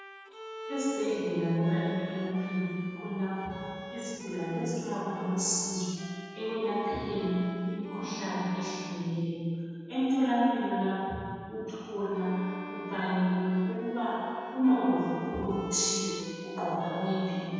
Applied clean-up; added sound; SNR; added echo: none; Bowed string instrument; 14 dB; reverberation time 2.1 s.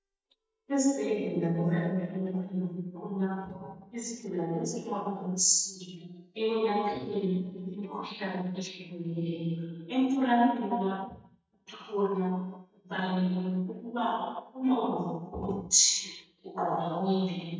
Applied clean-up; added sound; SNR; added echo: neural mask model DeepFilterNet 3.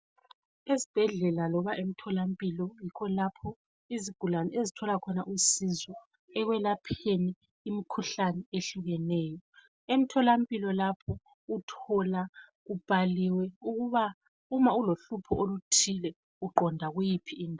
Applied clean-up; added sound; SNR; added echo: none; none; none; none.